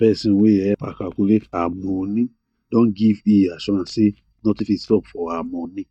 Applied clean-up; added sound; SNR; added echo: neural mask model DeepFilterNet 3.